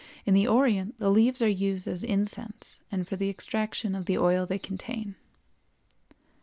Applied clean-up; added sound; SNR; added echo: none; none; none; none.